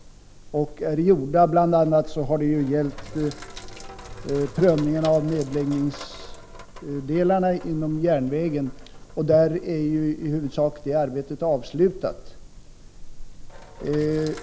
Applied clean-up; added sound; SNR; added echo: none; Sink (filling or washing); 15 dB; none.